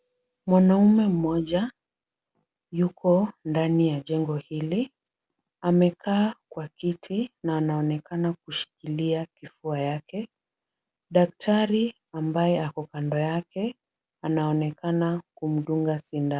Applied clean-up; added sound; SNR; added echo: none; none; none; none.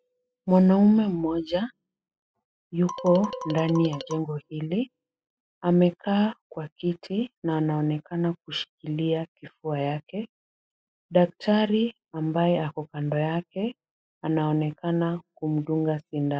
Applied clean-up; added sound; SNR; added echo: classical method spectral subtraction.